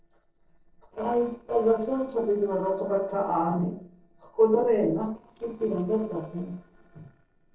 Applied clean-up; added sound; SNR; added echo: neural separator model SepFormer DNS4.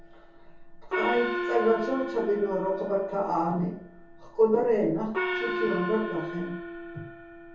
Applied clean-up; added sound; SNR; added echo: none; Gong; 6 dB; reverberation time 0.6 s.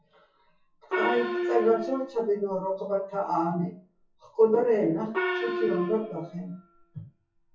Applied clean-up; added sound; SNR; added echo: classical method WPE with log-MMSE.